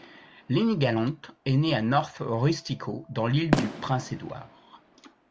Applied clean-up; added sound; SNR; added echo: none; Fireworks; 10 dB; none.